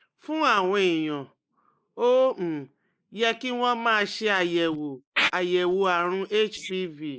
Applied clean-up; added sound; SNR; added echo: neural mask model Resemble Enhance denoiser.